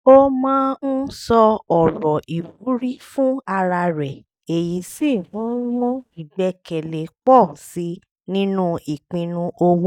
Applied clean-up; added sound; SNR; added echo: neural mask model DeepFilterNet 3.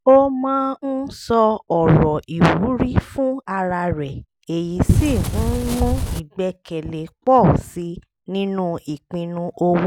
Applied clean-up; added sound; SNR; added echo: none; Wind; 0 dB; none.